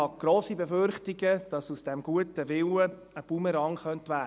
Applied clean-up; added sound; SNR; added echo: none; none; none; none.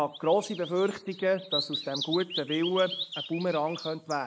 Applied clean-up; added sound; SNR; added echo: neural mask model Resemble Enhance denoiser.